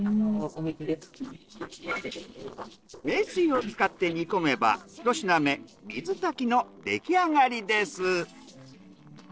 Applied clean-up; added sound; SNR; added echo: neural separator model SepFormer DNS4.